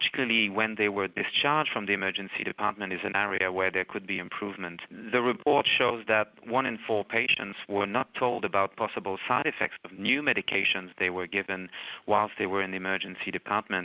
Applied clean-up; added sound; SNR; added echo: none; none; none; none.